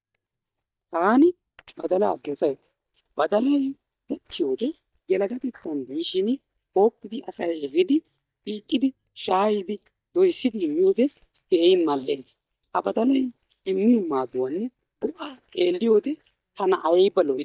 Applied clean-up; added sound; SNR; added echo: neural mask model DeepFilterNet 3.